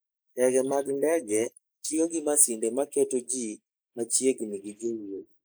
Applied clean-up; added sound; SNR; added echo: neural mask model Resemble Enhance denoiser.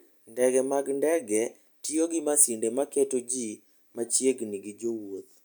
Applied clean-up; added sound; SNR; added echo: none; none; none; none.